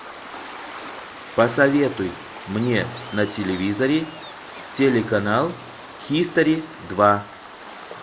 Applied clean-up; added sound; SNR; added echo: none; Waves, surf; 14 dB; none.